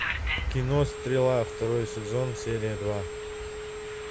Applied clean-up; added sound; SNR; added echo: none; Telephone; 6 dB; none.